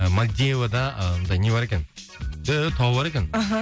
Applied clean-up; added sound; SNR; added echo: none; none; none; none.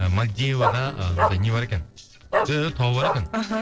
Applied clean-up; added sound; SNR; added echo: neural separator model SepFormer DNS4.